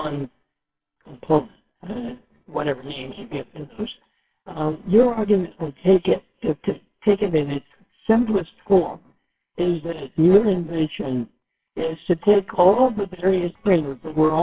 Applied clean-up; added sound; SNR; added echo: neural separator model SepFormer WHAMR!.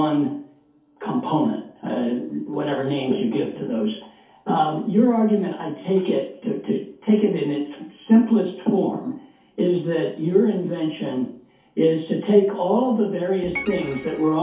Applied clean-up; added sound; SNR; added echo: none; Organ; 12 dB; reverberation time 0.5 s.